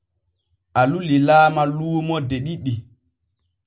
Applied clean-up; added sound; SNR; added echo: none; none; none; none.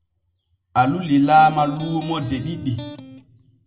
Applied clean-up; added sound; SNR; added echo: none; Electric guitar; 15 dB; reverberation time 0.9 s.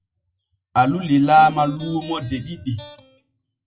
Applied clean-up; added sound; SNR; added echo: classical method WPE with log-MMSE.